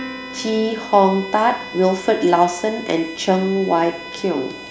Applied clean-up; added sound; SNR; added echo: none; Plucked string instrument + Bowed string instrument; 15 dB; none.